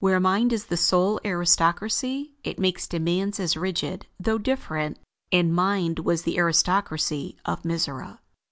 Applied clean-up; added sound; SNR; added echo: none; none; none; none.